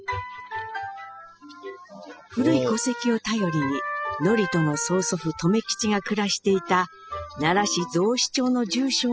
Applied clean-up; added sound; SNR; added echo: classical method spectral subtraction.